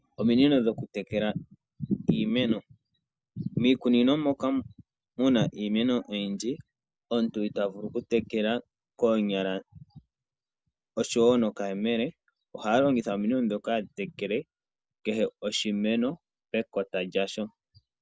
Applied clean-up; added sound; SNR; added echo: none; none; none; none.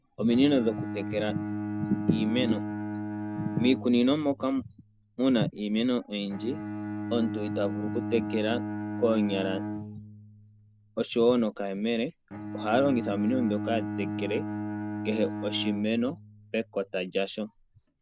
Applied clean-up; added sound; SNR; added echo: none; Bowed string instrument; 7 dB; none.